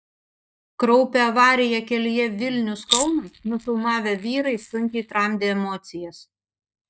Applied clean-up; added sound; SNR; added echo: neural mask model DeepFilterNet 3.